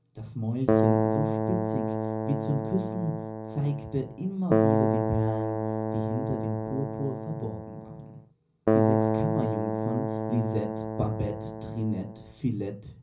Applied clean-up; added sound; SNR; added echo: none; Keyboard (musical); -4 dB; reverberation time 0.5 s.